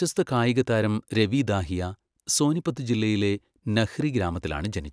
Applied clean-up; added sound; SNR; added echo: none; none; none; none.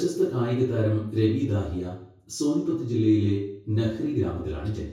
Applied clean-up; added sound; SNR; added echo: none; none; none; reverberation time 0.6 s.